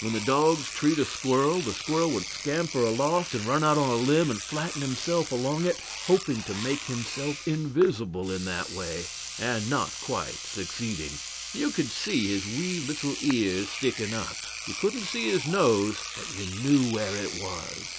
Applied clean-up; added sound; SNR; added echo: none; Engine / Domestic sounds, home sounds; 9 dB; none.